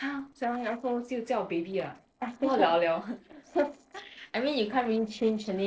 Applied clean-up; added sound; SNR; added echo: neural separator model SepFormer DNS4.